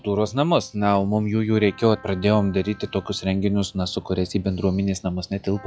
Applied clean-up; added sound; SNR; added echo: classical method log-MMSE.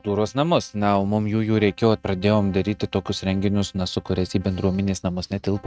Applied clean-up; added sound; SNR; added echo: neural mask model RNNoise.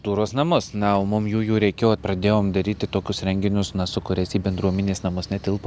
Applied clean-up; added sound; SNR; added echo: none; none; none; none.